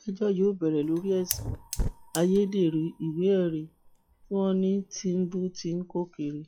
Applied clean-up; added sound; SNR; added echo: classical method log-MMSE.